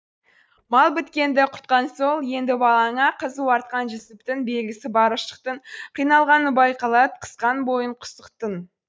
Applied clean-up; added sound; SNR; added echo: neural mask model DeepFilterNet 3.